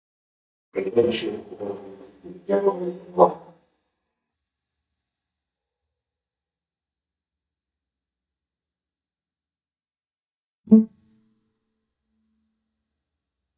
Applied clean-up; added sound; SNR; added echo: neural mask model DeepFilterNet 3.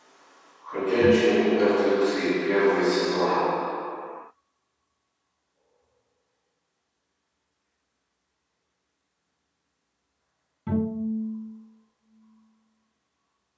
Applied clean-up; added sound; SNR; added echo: none; Bowed string instrument; 5 dB; reverberation time 2.1 s.